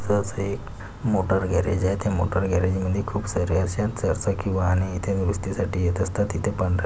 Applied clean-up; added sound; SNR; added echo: none; none; none; none.